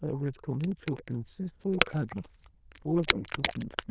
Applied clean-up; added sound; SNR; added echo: neural diffusion model UNIVERSE++.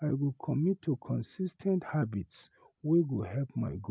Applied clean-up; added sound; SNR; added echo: none; none; none; none.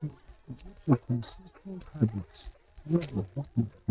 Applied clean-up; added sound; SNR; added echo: neural mask model DeepFilterNet 3.